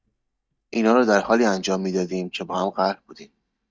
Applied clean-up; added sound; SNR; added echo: neural mask model DeepFilterNet 3.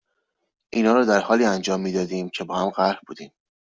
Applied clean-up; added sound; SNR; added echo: none; none; none; none.